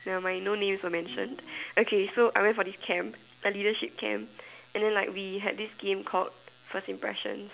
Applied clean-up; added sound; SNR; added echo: none; Piano; 18 dB; none.